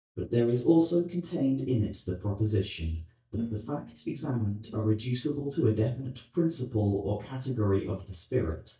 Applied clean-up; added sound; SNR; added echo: neural mask model DeepFilterNet 3.